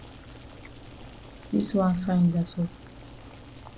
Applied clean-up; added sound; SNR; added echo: none; Boiling; 16 dB; none.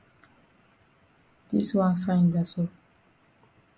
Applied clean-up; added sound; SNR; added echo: none; none; none; none.